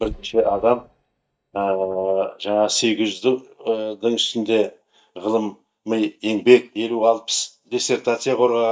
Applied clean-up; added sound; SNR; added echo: neural mask model DeepFilterNet 3.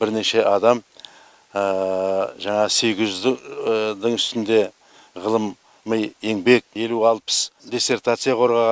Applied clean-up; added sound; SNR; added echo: none; none; none; none.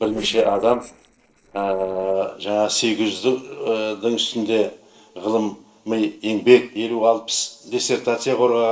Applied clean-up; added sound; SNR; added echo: neural separator model SepFormer DNS4.